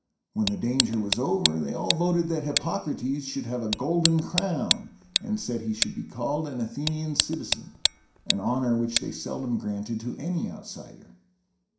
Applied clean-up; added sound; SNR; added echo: none; Tick; 2 dB; reverberation time 0.5 s.